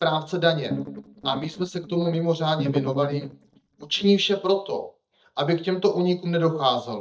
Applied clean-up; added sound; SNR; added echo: neural mask model DeepFilterNet 3.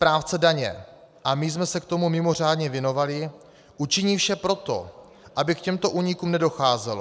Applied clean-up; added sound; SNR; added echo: none; none; none; none.